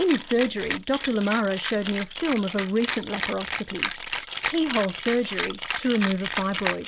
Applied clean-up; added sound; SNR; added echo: none; Rattle (instrument); 4 dB; none.